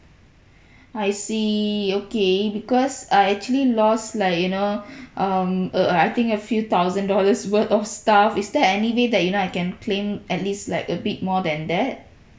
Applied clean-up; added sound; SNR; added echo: none; none; none; none.